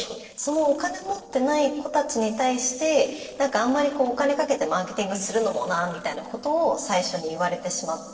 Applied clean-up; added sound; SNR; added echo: neural separator model SepFormer DNS4.